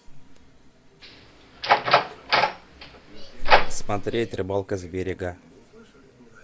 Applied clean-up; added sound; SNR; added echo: none; Door; -3 dB; none.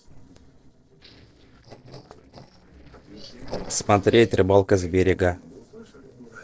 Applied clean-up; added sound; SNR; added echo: neural separator model SepFormer DNS4.